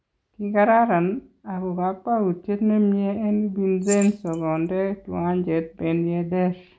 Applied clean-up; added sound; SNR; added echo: neural mask model Resemble Enhance denoiser.